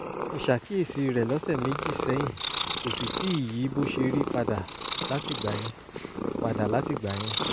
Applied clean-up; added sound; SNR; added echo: none; Purr; 1 dB; none.